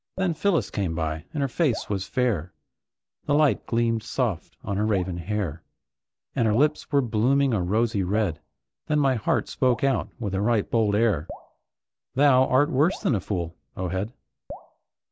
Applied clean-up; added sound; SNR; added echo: none; Drip; 19 dB; none.